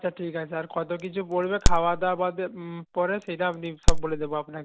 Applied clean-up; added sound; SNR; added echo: none; Crack; -3 dB; none.